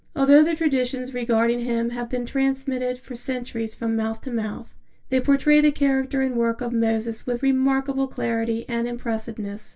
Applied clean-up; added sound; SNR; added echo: none; none; none; reverberation time 0.1 s.